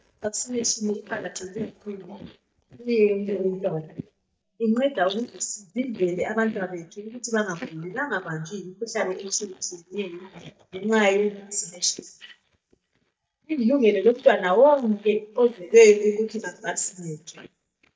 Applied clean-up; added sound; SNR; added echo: neural mask model DeepFilterNet 3.